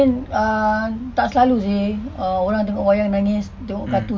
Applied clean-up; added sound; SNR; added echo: none; none; none; none.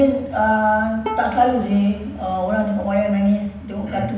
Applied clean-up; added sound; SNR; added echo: none; Bowed string instrument; 15 dB; reverberation time 0.9 s.